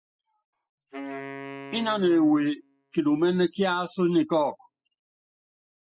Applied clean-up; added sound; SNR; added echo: classical method spectral subtraction.